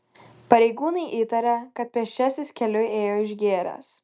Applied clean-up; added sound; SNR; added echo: none; none; none; none.